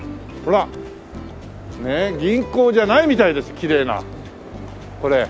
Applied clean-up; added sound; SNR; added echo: none; none; none; none.